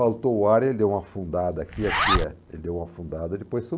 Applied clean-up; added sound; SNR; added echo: none; Zipper (clothing); 4 dB; none.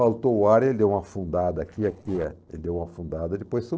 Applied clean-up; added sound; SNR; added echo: neural separator model SepFormer DNS4.